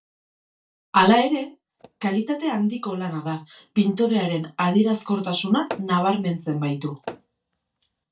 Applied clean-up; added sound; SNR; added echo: neural mask model DeepFilterNet 3.